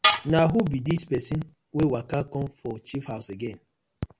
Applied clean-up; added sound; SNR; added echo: none; Tools; 5 dB; none.